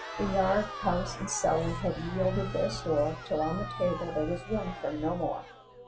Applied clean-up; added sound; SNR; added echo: none; Crowd; 11 dB; none.